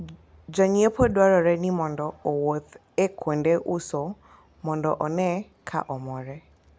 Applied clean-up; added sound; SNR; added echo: none; none; none; none.